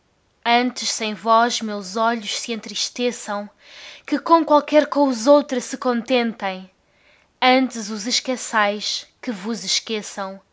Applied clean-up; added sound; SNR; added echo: none; none; none; none.